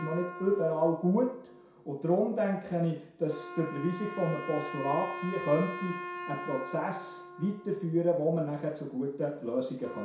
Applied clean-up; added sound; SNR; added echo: none; Wind instrument, woodwind instrument; 12 dB; reverberation time 0.6 s.